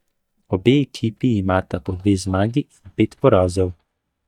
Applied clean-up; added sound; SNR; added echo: neural mask model DeepFilterNet 3.